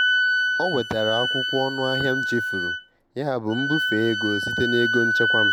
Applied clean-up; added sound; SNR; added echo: none; Wind instrument, woodwind instrument; -2 dB; none.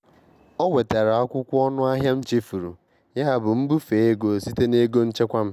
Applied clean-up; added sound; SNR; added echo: none; none; none; none.